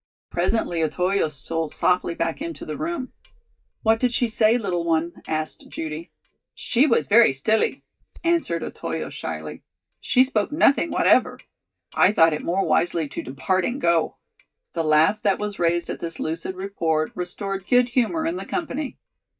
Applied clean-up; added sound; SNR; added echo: neural mask model DeepFilterNet 3.